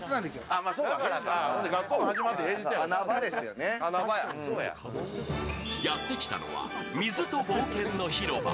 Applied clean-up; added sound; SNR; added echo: none; none; none; none.